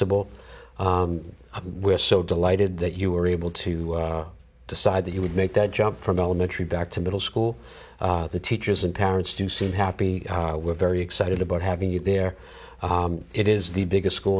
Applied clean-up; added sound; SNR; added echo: none; none; none; none.